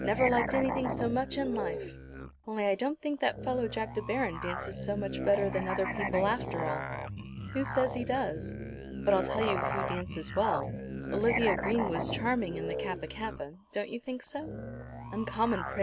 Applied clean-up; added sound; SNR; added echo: none; Musical instrument; 4 dB; none.